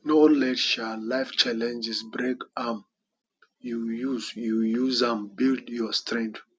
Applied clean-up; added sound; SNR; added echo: none; none; none; none.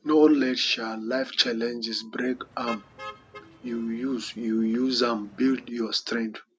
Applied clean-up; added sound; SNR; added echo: none; Motor vehicle (road); 19 dB; none.